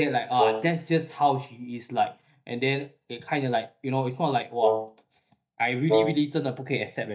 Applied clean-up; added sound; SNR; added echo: neural mask model DeepFilterNet 3.